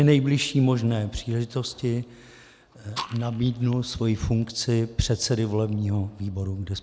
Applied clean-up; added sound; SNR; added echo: none; Fire; 16 dB; none.